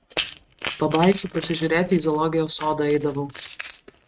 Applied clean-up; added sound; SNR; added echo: neural mask model RNNoise.